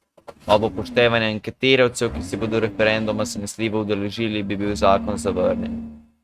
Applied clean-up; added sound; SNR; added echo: neural mask model RNNoise.